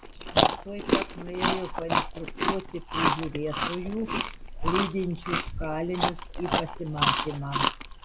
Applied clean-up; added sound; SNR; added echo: none; Chewing, mastication; -5 dB; none.